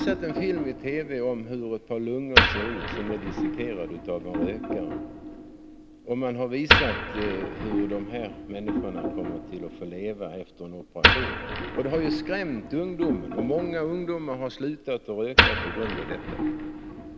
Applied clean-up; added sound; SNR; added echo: none; Wood; -3 dB; none.